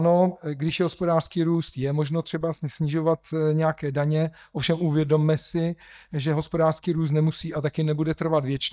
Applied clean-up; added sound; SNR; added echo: neural mask model DeepFilterNet 3.